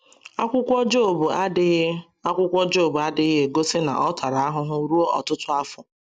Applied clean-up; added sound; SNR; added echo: none; none; none; none.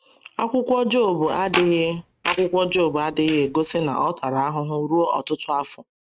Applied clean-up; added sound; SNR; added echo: neural mask model RNNoise.